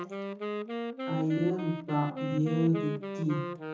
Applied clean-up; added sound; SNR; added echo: none; Wind instrument, woodwind instrument; 5 dB; reverberation time 0.6 s.